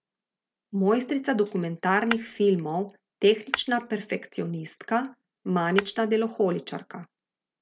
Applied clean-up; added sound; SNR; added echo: none; Shatter; 9 dB; none.